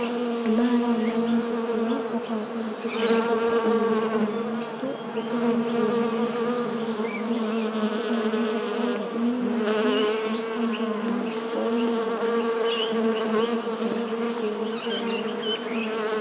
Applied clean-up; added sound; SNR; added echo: none; Buzz; -4 dB; none.